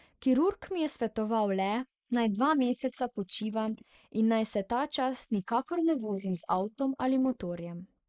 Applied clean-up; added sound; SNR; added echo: neural mask model Resemble Enhance denoiser.